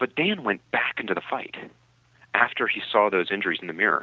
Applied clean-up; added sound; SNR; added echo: none; none; none; none.